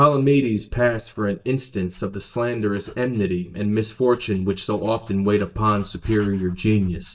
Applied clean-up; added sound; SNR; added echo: neural mask model DeepFilterNet 3.